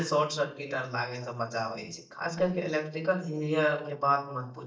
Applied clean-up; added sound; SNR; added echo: neural mask model DeepFilterNet 3.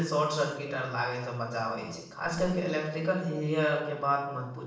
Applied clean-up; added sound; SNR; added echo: neural separator model SepFormer DNS4.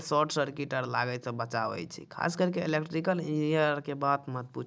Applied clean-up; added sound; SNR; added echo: none; none; none; none.